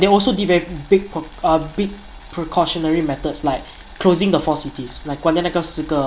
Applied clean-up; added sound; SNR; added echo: none; Boiling; 18 dB; none.